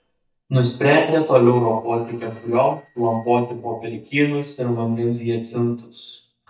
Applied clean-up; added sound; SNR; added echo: neural mask model DeepFilterNet 3.